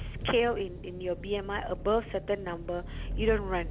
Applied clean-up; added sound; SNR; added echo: none; Engine; 7 dB; none.